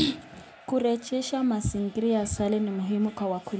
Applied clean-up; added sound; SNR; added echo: none; none; none; none.